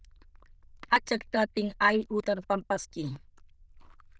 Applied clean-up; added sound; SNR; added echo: neural diffusion model UNIVERSE++.